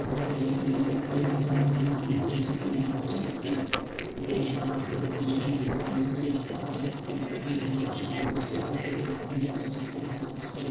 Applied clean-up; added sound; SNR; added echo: neural separator model SepFormer DNS4.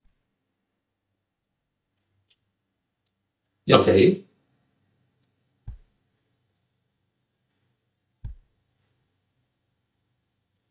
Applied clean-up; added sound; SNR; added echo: neural mask model DeepFilterNet 3.